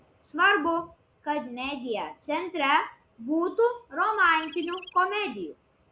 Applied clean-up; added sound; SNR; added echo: none; Chirp, tweet; 19 dB; none.